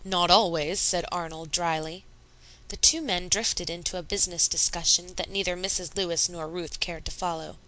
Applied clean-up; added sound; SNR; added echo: none; none; none; none.